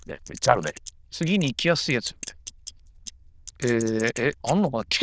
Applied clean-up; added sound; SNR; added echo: neural diffusion model UNIVERSE++.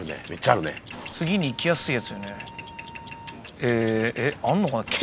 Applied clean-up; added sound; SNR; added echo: none; Mechanisms + Mechanisms / Bicycle; 15 dB; none.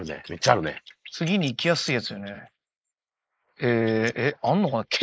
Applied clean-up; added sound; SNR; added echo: neural mask model Resemble Enhance denoiser.